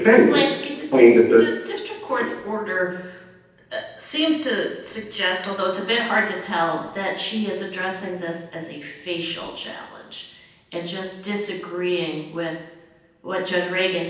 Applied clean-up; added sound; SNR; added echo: none; none; none; reverberation time 0.9 s.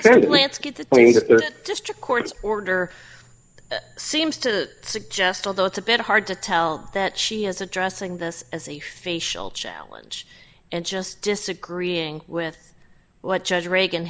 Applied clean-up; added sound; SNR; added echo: none; none; none; none.